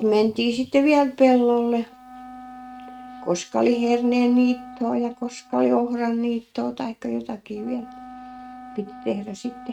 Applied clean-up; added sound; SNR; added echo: neural mask model RNNoise.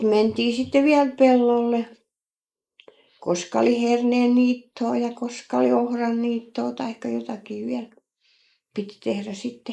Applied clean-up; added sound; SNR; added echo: neural mask model Resemble Enhance denoiser.